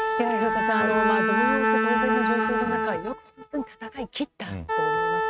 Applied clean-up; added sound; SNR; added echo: neural mask model RNNoise.